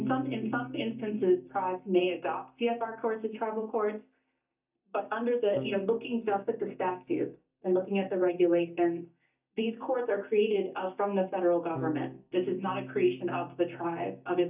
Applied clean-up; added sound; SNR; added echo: neural mask model DeepFilterNet 3.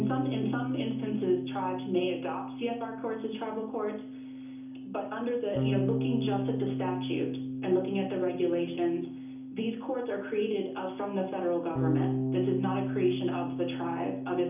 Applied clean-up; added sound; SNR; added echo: none; Bass guitar; 2 dB; reverberation time 0.6 s.